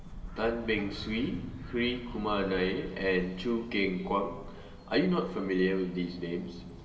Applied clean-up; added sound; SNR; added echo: none; Bird vocalization, bird call, bird song; 13 dB; reverberation time 2.0 s.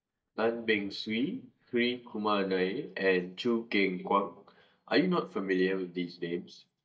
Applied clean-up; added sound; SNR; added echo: neural mask model DeepFilterNet 3.